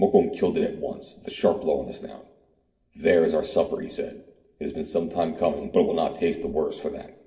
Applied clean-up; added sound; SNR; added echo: none; none; none; reverberation time 0.7 s.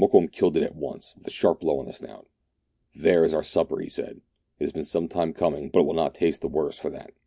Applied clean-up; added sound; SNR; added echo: none; none; none; none.